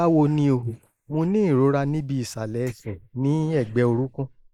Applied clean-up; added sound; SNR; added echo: neural mask model Resemble Enhance denoiser.